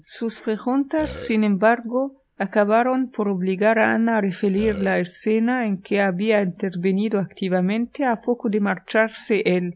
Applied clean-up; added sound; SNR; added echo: none; Burping, eructation; 13 dB; none.